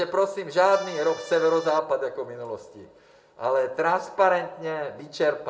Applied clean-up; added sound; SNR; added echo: none; Accordion; 16 dB; reverberation time 0.4 s.